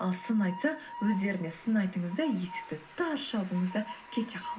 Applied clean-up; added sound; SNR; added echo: none; Train; 14 dB; reverberation time 0.4 s.